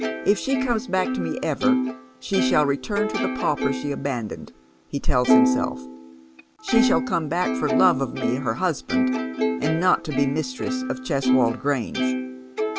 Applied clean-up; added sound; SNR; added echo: none; Plucked string instrument; 1 dB; none.